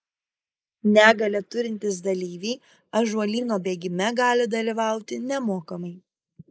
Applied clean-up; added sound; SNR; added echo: neural mask model Resemble Enhance denoiser.